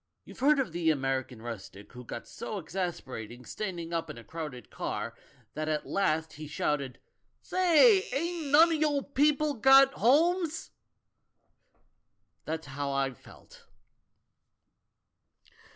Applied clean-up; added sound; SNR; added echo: none; Doorbell; 14 dB; none.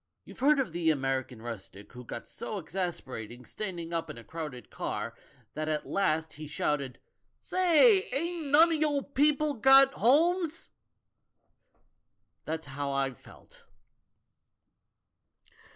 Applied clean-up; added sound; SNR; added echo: neural separator model SepFormer DNS4.